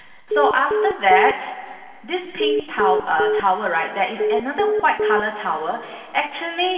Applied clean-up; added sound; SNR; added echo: none; Telephone; 1 dB; reverberation time 2.3 s.